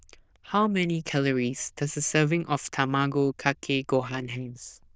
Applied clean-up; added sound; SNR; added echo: neural diffusion model UNIVERSE++.